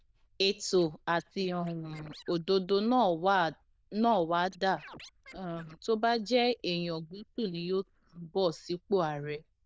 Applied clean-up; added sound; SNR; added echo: neural diffusion model UNIVERSE++.